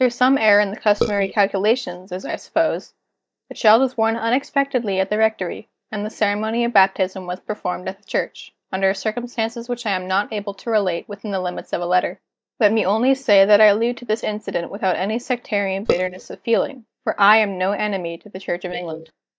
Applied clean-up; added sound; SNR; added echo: neural mask model DeepFilterNet 3.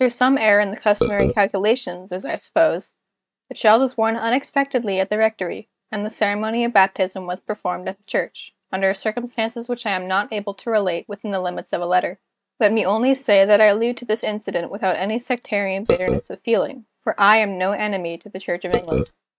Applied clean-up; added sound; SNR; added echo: neural mask model RNNoise.